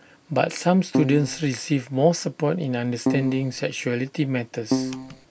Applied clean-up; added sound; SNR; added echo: none; Keyboard (musical); 2 dB; none.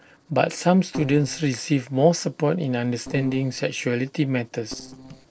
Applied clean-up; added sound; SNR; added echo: neural separator model SepFormer DNS4.